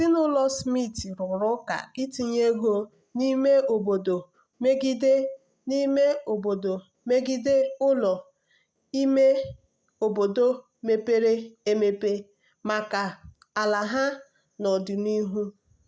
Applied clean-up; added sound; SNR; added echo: none; none; none; none.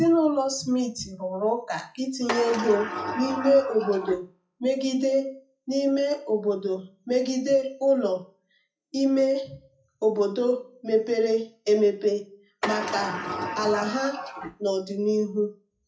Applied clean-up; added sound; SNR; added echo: classical method WPE with log-MMSE.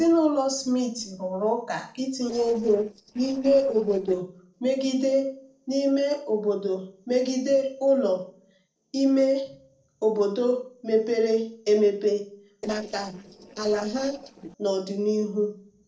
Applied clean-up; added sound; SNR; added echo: neural separator model SepFormer DNS4.